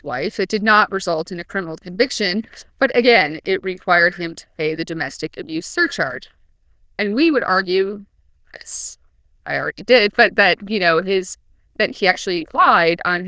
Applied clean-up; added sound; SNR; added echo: neural diffusion model UNIVERSE++.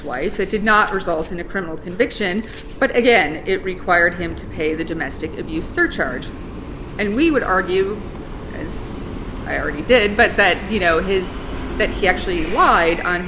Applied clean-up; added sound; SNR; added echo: none; Train; 9 dB; none.